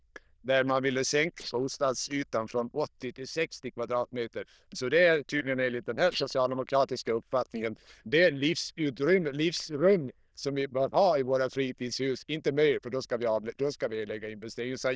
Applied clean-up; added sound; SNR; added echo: neural diffusion model UNIVERSE++.